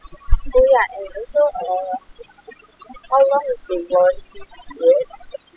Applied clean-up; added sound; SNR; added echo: classical method spectral subtraction.